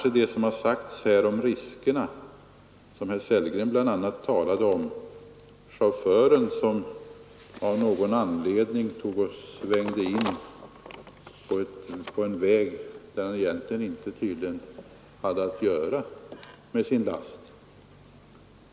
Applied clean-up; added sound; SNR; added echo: none; none; none; none.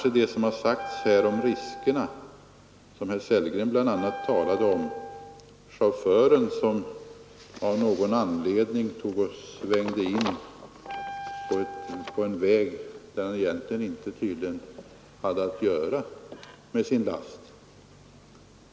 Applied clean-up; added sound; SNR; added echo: none; Wind instrument, woodwind instrument; 13 dB; none.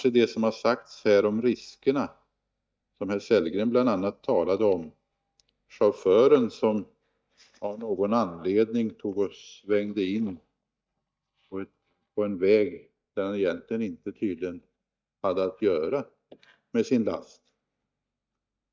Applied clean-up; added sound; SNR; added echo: neural mask model DeepFilterNet 3.